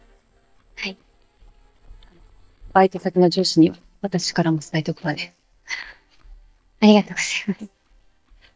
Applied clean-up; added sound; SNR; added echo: neural mask model DeepFilterNet 3.